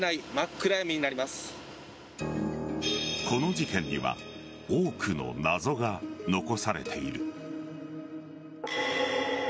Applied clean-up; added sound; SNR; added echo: none; none; none; none.